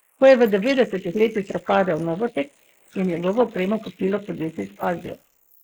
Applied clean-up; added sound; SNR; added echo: neural mask model Resemble Enhance denoiser.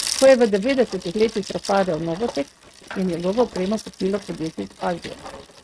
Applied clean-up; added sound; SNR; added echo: neural mask model RNNoise.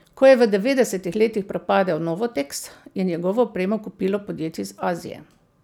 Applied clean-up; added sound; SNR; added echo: none; none; none; none.